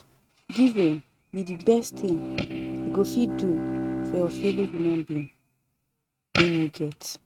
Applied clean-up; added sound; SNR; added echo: neural mask model RNNoise.